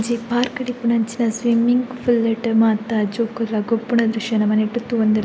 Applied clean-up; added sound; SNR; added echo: none; none; none; none.